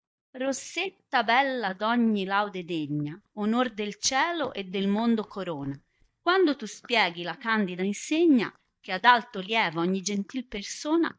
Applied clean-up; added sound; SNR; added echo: neural mask model DeepFilterNet 3.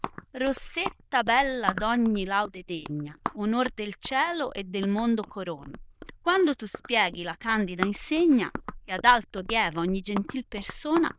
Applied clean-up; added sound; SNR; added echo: neural diffusion model UNIVERSE++.